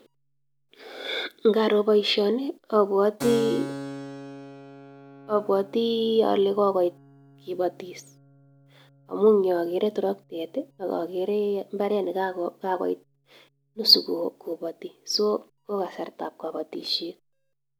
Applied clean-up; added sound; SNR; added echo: none; Keyboard (musical); 17 dB; none.